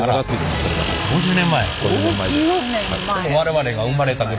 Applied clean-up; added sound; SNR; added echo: none; Tools; 8 dB; none.